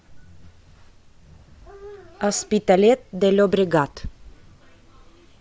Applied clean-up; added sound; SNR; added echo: none; none; none; none.